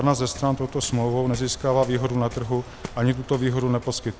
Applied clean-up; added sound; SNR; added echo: none; Waves, surf; 16 dB; none.